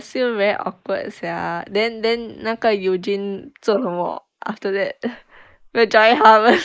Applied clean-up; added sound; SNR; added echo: neural mask model Resemble Enhance denoiser.